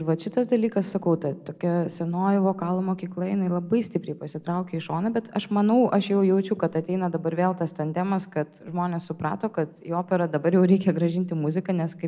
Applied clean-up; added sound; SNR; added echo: none; none; none; none.